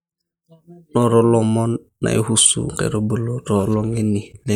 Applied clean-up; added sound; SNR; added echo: neural mask model DeepFilterNet 3.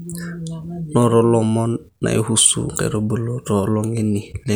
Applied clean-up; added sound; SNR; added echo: none; none; none; none.